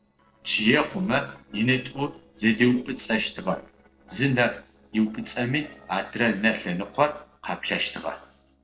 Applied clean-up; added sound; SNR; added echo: neural separator model SepFormer DNS4.